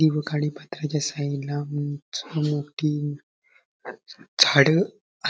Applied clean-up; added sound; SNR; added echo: none; none; none; none.